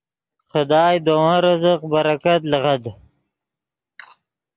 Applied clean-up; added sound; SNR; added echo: none; none; none; none.